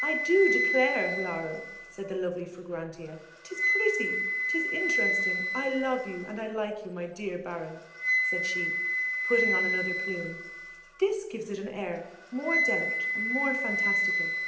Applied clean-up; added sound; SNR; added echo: none; Wind instrument, woodwind instrument; -2 dB; reverberation time 0.8 s.